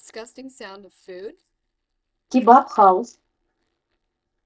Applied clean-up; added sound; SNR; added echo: neural mask model DeepFilterNet 3.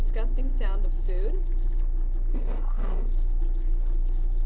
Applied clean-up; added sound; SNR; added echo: neural separator model SepFormer DNS4.